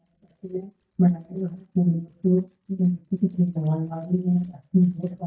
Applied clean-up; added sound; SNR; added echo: neural mask model DeepFilterNet 3.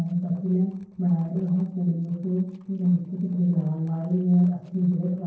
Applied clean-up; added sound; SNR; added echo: neural separator model SepFormer DNS4.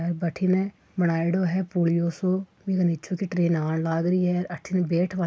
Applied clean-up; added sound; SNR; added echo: none; none; none; none.